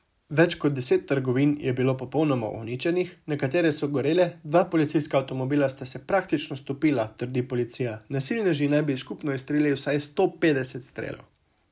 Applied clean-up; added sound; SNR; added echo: none; none; none; none.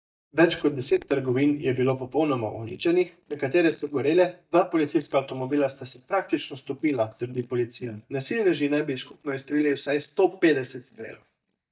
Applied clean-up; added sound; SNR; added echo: neural mask model DeepFilterNet 3.